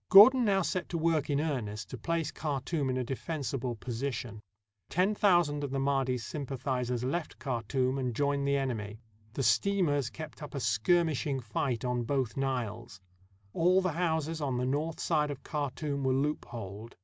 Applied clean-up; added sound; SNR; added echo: none; none; none; none.